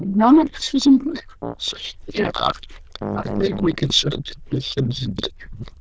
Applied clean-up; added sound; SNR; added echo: neural diffusion model UNIVERSE++.